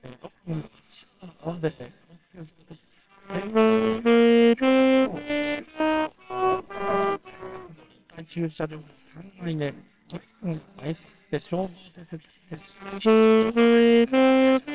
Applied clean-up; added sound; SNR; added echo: neural separator model SepFormer WHAMR!.